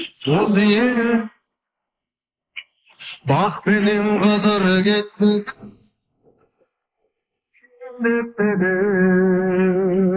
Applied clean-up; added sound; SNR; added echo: neural mask model Resemble Enhance denoiser.